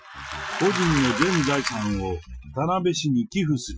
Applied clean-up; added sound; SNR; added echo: classical method Wiener filter.